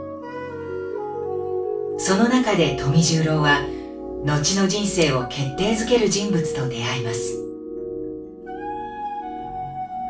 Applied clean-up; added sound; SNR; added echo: none; Cutlery, silverware; 18 dB; reverberation time 0.3 s.